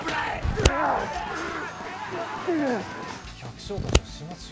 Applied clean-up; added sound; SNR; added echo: none; Scissors; -1 dB; none.